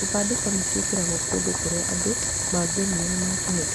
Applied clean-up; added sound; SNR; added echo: none; Boiling; -3 dB; none.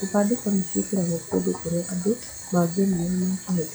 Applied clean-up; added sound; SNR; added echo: classical method log-MMSE.